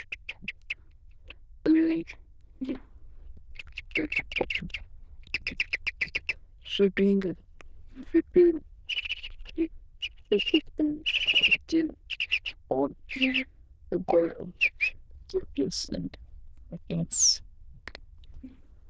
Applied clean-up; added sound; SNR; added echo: neural diffusion model UNIVERSE++.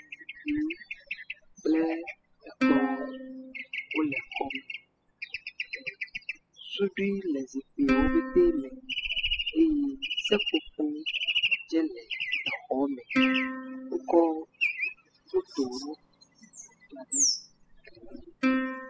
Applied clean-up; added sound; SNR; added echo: classical method spectral subtraction.